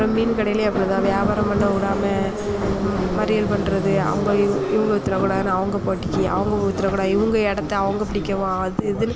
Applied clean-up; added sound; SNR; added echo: none; Subway, metro, underground; 4 dB; none.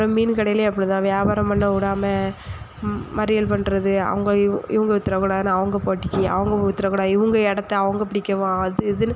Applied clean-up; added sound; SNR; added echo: none; none; none; none.